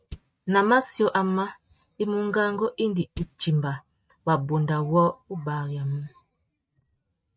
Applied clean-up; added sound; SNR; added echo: neural mask model RNNoise.